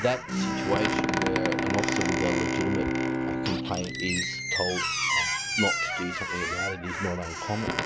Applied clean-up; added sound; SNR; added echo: none; Squeak + Bowed string instrument; -4 dB; none.